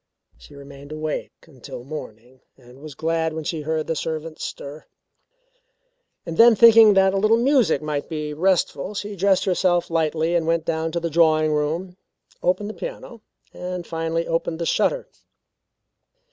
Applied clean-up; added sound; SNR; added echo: none; none; none; none.